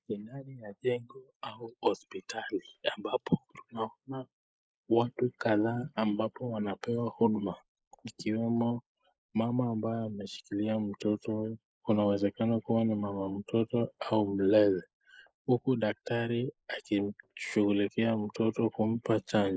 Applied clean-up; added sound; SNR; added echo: neural mask model Resemble Enhance denoiser.